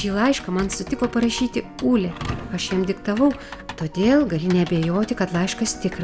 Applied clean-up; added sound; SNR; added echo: none; Thump, thud + Typing; 15 dB; none.